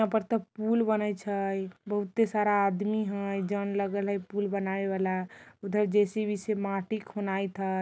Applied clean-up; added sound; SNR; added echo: none; none; none; none.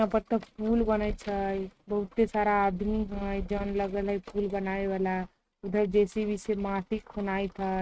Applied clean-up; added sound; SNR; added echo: neural mask model RNNoise.